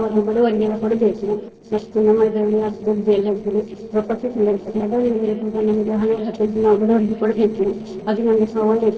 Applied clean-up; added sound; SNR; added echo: neural separator model SepFormer DNS4.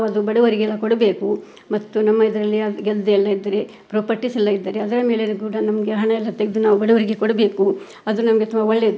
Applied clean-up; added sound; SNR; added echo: none; none; none; none.